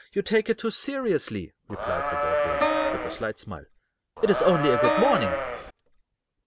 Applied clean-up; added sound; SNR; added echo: none; Livestock, farm animals, working animals + Wind instrument, woodwind instrument; -1 dB; none.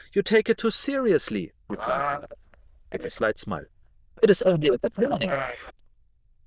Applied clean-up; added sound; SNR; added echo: neural diffusion model UNIVERSE++.